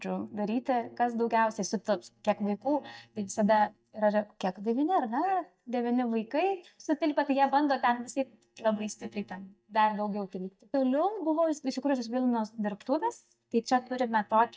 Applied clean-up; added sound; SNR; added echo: neural mask model DeepFilterNet 3.